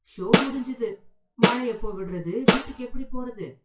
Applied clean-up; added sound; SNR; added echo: classical method WPE with log-MMSE.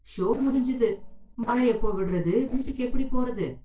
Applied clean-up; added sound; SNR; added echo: neural separator model SepFormer DNS4.